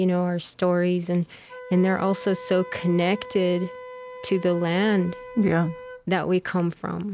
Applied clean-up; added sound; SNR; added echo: none; Wind instrument, woodwind instrument; 17 dB; none.